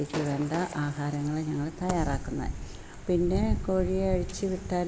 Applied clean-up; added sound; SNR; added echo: none; Gunshot, gunfire / Fireworks; 17 dB; none.